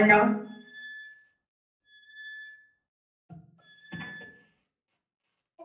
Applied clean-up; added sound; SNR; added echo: none; Squeak; 17 dB; reverberation time 0.6 s.